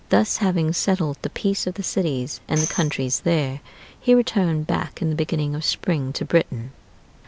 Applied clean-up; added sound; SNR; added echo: none; Tambourine; 12 dB; none.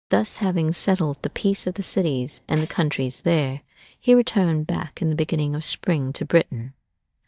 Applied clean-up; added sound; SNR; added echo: neural mask model DeepFilterNet 3.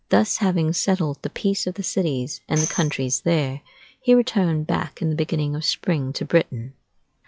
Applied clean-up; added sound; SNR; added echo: classical method log-MMSE.